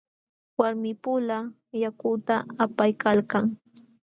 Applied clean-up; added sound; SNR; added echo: none; none; none; none.